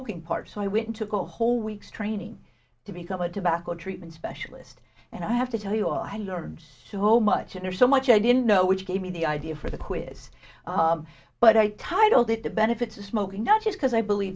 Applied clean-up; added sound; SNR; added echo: none; none; none; none.